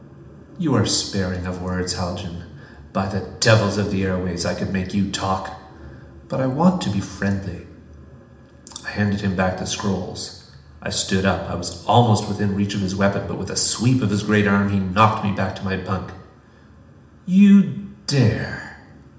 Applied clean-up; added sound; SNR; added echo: none; none; none; reverberation time 0.8 s.